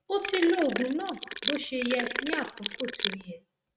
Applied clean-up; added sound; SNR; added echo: neural mask model RNNoise.